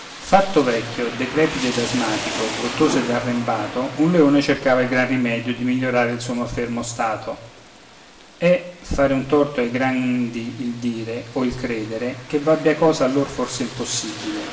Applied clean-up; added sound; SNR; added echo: none; Rain; 12 dB; reverberation time 0.7 s.